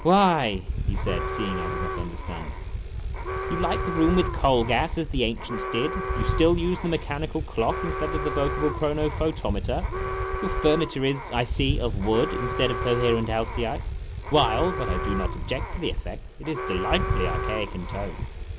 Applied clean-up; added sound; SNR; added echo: none; Alarm + Bicycle; 2 dB; none.